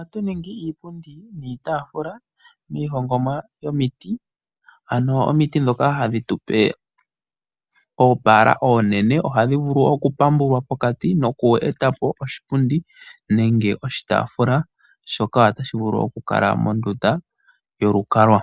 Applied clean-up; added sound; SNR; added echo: none; none; none; none.